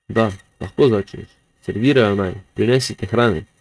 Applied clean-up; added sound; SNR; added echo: neural mask model RNNoise.